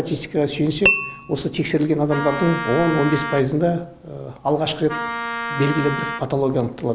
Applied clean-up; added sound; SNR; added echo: none; Tap / Glass + Wind instrument, woodwind instrument; 5 dB; none.